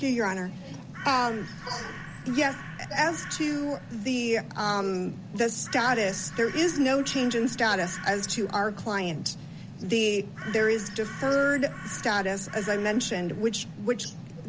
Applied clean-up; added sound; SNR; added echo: none; Crow; 16 dB; none.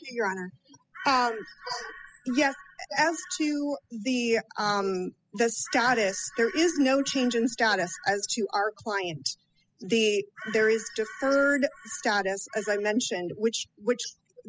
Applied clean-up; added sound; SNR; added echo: classical method spectral subtraction.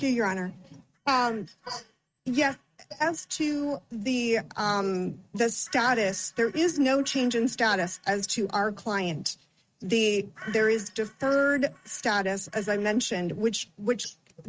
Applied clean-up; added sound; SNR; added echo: neural mask model RNNoise.